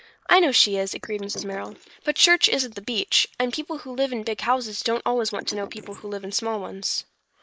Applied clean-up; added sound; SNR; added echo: neural mask model Resemble Enhance denoiser.